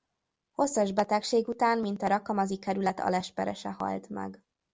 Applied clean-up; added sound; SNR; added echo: none; none; none; none.